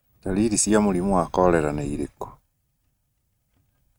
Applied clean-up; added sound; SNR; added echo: neural mask model RNNoise.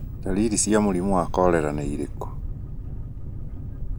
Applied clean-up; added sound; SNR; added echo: none; Boat, Water vehicle; 5 dB; none.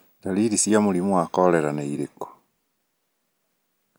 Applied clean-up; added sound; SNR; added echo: none; none; none; none.